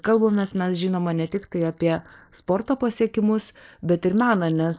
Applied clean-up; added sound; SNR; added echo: neural mask model Resemble Enhance denoiser.